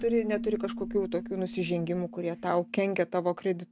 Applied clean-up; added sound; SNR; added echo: none; Keyboard (musical); 10 dB; none.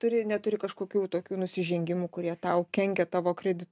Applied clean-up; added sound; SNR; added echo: none; none; none; none.